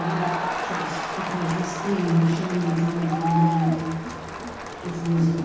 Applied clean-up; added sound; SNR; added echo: none; Crowd; 5 dB; reverberation time 1.2 s.